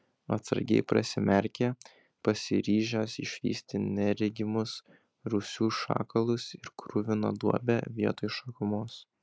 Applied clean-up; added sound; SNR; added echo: none; none; none; none.